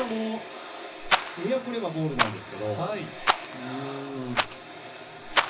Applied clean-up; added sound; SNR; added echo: none; Rattle; -1 dB; reverberation time 0.4 s.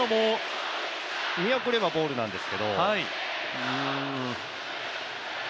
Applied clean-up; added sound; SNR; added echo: none; none; none; none.